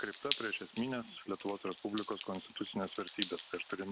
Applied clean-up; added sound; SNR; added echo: none; Drip; -2 dB; none.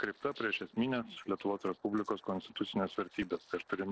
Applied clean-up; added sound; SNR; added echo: neural separator model SepFormer DNS4.